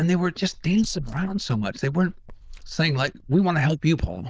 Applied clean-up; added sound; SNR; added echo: neural diffusion model UNIVERSE++.